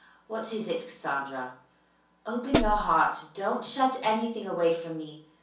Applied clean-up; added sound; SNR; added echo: none; Hi-hat; -2 dB; reverberation time 0.6 s.